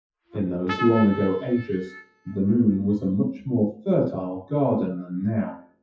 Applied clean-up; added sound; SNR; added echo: classical method WPE with log-MMSE.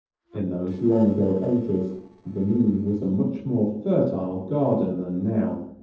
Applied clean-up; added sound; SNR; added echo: neural separator model SepFormer DNS4.